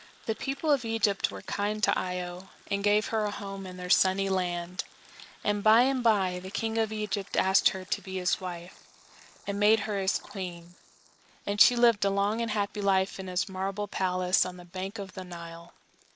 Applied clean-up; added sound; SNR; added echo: neural mask model Resemble Enhance denoiser.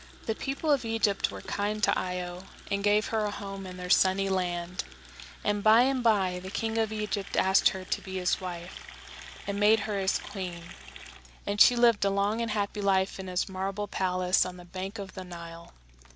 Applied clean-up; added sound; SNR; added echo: none; Water tap, faucet; 19 dB; none.